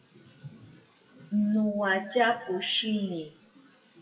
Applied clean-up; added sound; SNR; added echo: classical method WPE with log-MMSE.